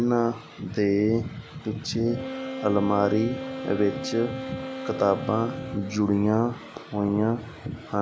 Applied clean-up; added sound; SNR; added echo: none; Wind instrument, woodwind instrument; 11 dB; none.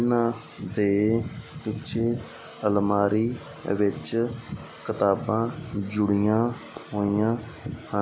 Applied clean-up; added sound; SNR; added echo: none; none; none; none.